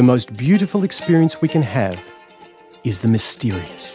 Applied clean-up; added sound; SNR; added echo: none; none; none; none.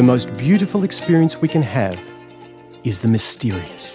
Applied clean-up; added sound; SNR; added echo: none; Guitar; 17 dB; none.